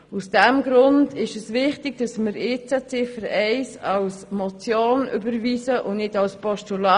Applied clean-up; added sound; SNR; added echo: none; none; none; none.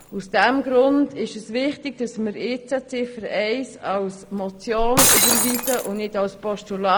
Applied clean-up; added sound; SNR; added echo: none; Shatter; 3 dB; none.